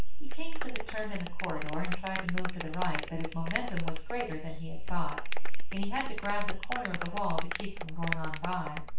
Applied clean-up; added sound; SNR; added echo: none; Clapping; 11 dB; reverberation time 0.3 s.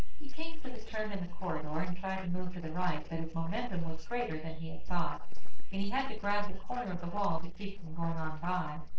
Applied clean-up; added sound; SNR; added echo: neural separator model SepFormer DNS4.